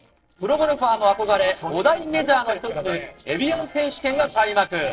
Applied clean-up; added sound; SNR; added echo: neural separator model SepFormer DNS4.